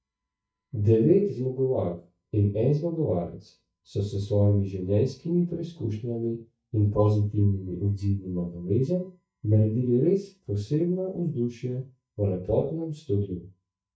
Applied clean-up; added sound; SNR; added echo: neural mask model DeepFilterNet 3.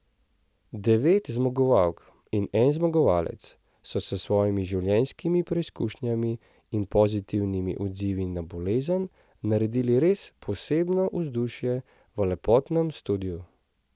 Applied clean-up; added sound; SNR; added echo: none; none; none; none.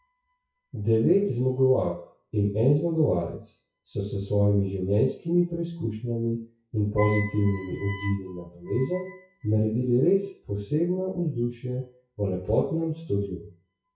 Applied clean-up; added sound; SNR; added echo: classical method WPE with log-MMSE.